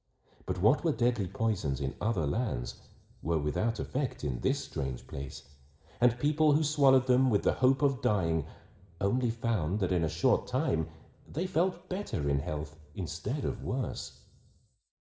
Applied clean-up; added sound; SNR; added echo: none; none; none; reverberation time 1.3 s.